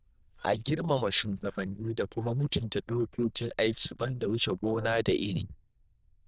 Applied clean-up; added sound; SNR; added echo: neural diffusion model UNIVERSE++.